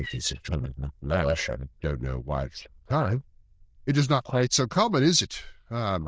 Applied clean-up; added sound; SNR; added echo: neural diffusion model UNIVERSE++.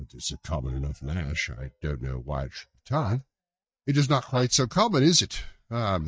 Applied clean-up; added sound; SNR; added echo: neural mask model DeepFilterNet 3.